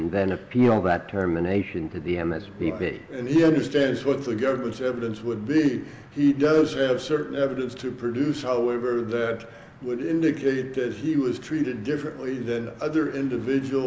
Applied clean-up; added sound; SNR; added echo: none; none; none; none.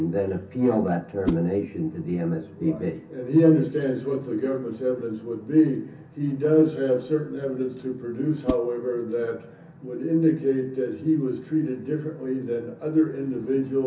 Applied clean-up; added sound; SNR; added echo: none; Whoosh, swoosh, swish; 12 dB; reverberation time 0.3 s.